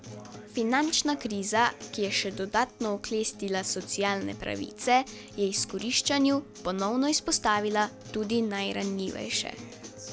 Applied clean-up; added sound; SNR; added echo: none; Acoustic guitar; 16 dB; none.